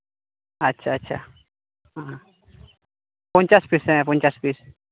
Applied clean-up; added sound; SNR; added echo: none; none; none; none.